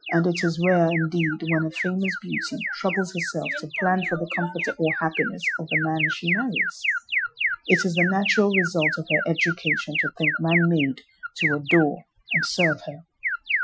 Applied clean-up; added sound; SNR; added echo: classical method Wiener filter.